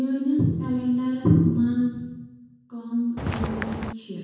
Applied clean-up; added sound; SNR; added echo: none; Walk, footsteps; 5 dB; reverberation time 1.2 s.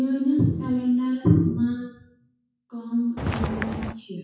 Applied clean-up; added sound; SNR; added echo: classical method WPE with log-MMSE.